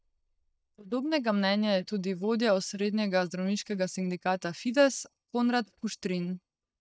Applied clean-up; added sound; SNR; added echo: neural mask model DeepFilterNet 3.